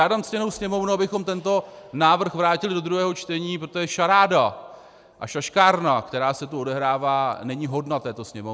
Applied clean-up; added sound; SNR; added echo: none; none; none; none.